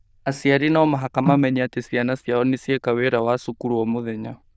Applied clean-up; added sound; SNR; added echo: neural diffusion model UNIVERSE++.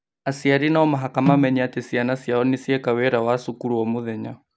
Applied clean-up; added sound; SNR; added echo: none; Snare drum; 9 dB; none.